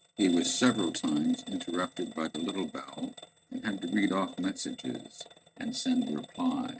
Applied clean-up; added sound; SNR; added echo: neural mask model RNNoise.